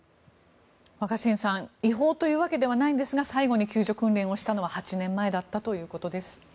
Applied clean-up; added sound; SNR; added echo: none; none; none; none.